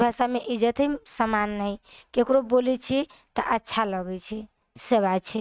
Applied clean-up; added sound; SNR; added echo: neural mask model RNNoise.